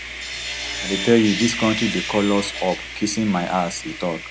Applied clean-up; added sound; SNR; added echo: none; Sawing; 7 dB; none.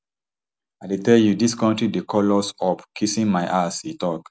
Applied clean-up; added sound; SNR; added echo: none; none; none; none.